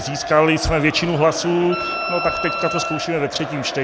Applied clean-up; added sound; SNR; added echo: none; Wind instrument, woodwind instrument + Crowd; 7 dB; none.